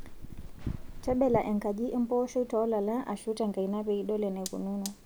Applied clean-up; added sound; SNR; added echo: none; Fire; 12 dB; none.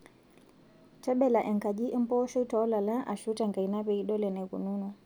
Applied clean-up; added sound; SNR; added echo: none; none; none; none.